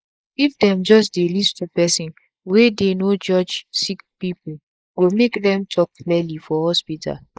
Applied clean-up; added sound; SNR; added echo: neural mask model Resemble Enhance denoiser.